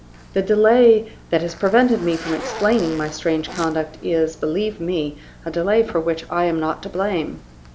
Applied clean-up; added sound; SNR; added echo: none; Zipper (clothing); 18 dB; none.